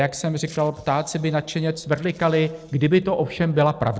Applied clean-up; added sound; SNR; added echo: neural separator model SepFormer DNS4.